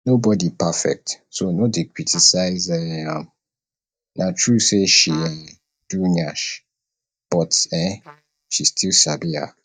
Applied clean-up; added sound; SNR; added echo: neural mask model DeepFilterNet 3.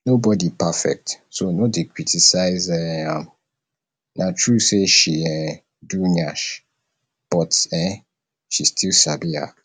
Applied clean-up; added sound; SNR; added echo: none; none; none; none.